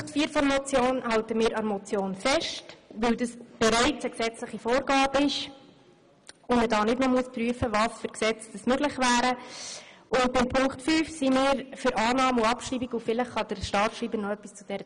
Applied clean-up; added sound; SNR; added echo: none; none; none; none.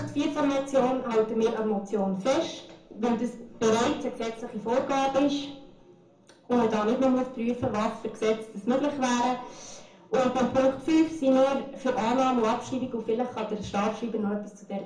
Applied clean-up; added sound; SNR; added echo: none; none; none; reverberation time 0.6 s.